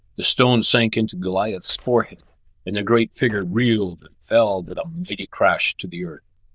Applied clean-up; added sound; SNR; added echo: neural diffusion model UNIVERSE++.